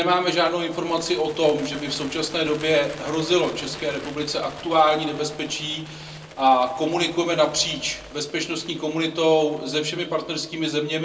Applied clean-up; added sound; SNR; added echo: none; Bird; 19 dB; reverberation time 0.2 s.